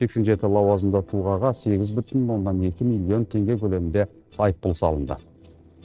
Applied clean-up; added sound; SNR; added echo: neural separator model SepFormer DNS4.